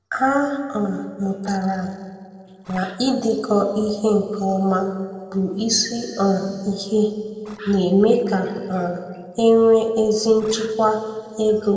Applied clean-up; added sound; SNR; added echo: neural separator model SepFormer DNS4.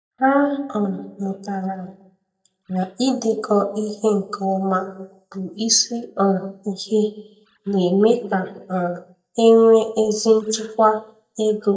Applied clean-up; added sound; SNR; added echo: neural mask model DeepFilterNet 3.